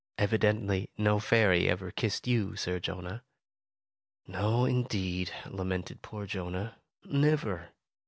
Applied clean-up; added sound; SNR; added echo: none; none; none; none.